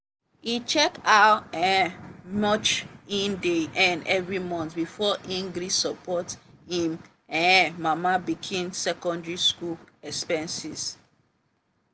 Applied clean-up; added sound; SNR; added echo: none; none; none; none.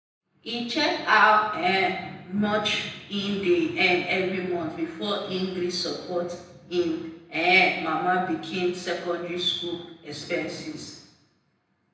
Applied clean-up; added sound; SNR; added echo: none; none; none; reverberation time 0.9 s.